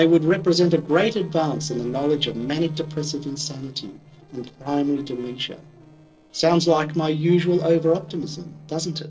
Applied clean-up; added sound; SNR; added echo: neural separator model SepFormer DNS4.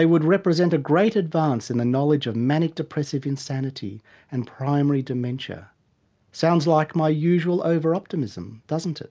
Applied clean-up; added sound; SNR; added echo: none; none; none; none.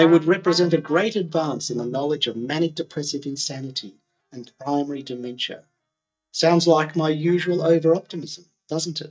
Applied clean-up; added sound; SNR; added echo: neural mask model DeepFilterNet 3.